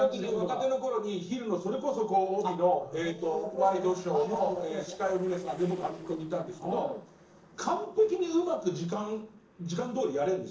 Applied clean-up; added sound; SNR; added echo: neural separator model SepFormer DNS4.